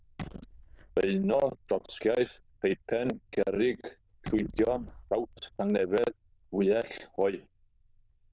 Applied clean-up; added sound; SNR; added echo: neural diffusion model UNIVERSE++.